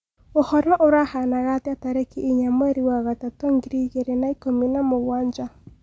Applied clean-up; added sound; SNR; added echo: none; none; none; none.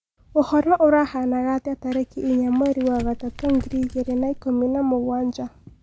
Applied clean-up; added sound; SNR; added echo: none; Crumpling, crinkling; 15 dB; none.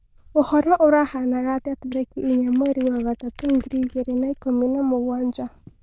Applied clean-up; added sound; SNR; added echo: neural diffusion model UNIVERSE++.